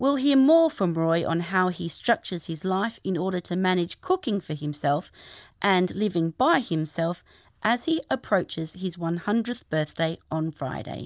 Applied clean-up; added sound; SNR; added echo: none; none; none; none.